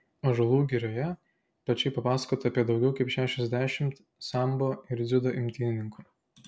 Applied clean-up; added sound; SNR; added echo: none; none; none; none.